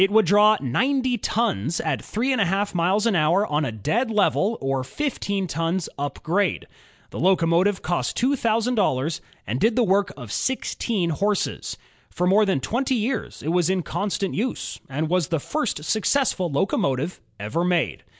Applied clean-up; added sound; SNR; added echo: none; none; none; none.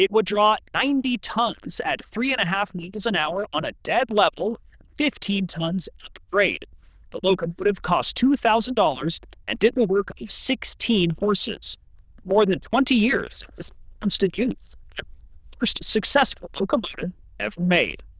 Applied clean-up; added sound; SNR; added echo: neural diffusion model UNIVERSE++.